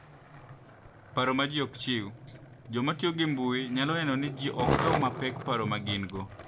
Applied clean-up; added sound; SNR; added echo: none; Skateboard; 5 dB; none.